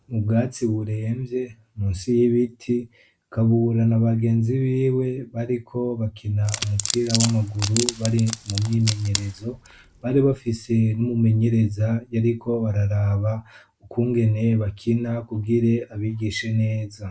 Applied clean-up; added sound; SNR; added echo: none; Wood; 8 dB; none.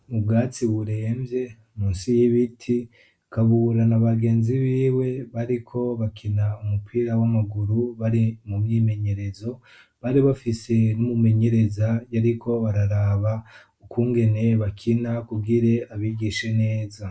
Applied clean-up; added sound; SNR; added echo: none; none; none; none.